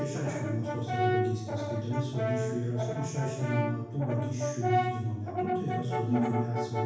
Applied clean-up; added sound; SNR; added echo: none; Brass instrument; 2 dB; reverberation time 1.0 s.